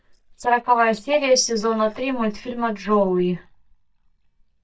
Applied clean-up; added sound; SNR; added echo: neural mask model DeepFilterNet 3.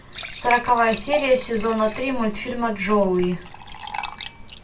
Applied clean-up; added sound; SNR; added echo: none; Fill (with liquid) / Trickle, dribble / Glass; 12 dB; reverberation time 0.2 s.